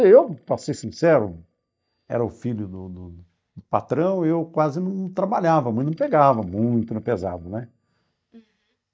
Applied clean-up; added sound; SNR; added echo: neural mask model DeepFilterNet 3.